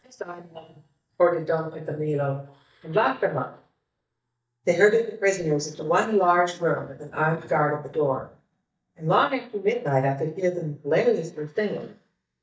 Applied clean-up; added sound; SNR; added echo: neural mask model DeepFilterNet 3.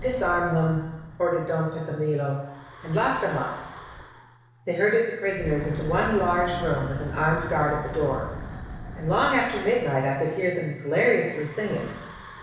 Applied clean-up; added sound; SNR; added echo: none; Wind / Breathing; 13 dB; reverberation time 1.1 s.